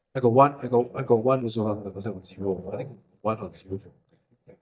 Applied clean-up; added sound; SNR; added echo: neural mask model DeepFilterNet 3.